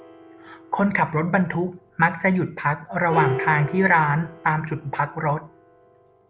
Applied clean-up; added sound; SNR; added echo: none; Piano; 13 dB; none.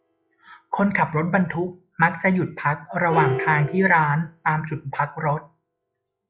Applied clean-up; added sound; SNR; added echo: classical method log-MMSE.